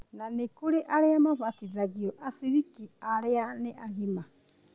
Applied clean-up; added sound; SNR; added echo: none; none; none; none.